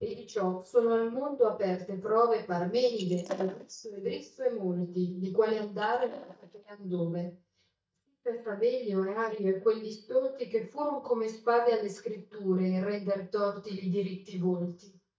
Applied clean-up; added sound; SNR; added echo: neural mask model DeepFilterNet 3.